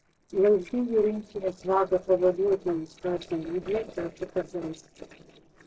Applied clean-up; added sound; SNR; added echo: neural separator model SepFormer DNS4.